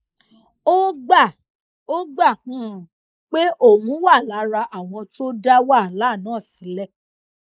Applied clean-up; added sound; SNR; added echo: neural mask model Resemble Enhance denoiser.